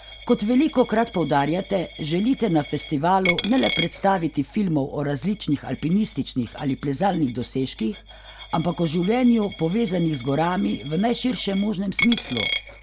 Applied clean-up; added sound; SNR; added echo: none; Coin (dropping); 12 dB; none.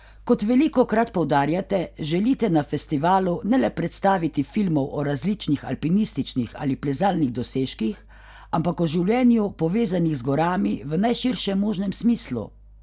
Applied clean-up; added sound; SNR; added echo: none; none; none; none.